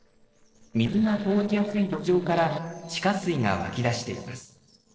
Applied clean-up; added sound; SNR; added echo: neural separator model SepFormer DNS4.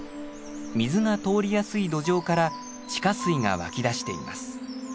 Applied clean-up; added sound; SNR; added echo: none; none; none; none.